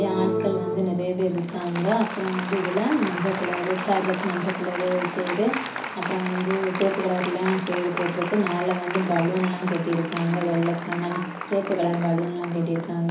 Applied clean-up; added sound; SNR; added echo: none; Applause; 7 dB; reverberation time 0.4 s.